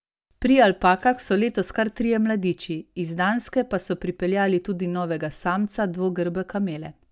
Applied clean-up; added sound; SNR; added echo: none; none; none; none.